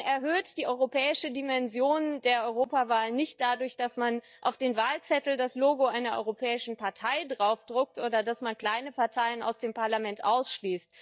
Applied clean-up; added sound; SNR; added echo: neural mask model DeepFilterNet 3.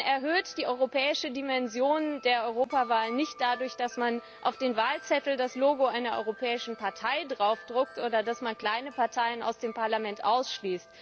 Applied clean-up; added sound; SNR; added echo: none; Wind chime; 19 dB; none.